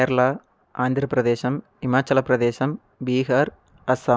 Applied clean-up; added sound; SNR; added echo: none; none; none; none.